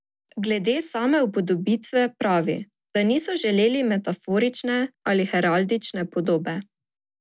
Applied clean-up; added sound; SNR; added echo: none; none; none; none.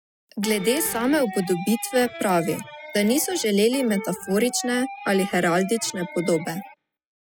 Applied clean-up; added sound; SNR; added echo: classical method spectral subtraction.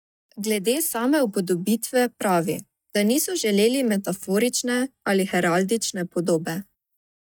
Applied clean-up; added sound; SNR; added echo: neural mask model DeepFilterNet 3.